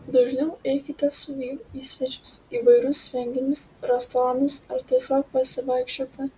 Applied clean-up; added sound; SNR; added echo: none; none; none; none.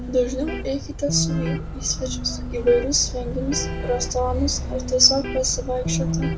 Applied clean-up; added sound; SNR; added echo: none; Motor vehicle (road) + Electric guitar; 3 dB; none.